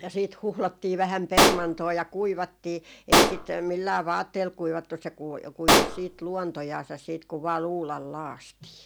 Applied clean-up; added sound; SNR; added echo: none; Explosion; -4 dB; none.